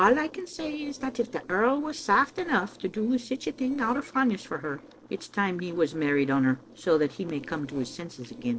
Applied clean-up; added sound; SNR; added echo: neural separator model SepFormer DNS4.